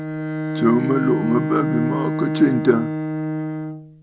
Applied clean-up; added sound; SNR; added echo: none; Bowed string instrument; 2 dB; none.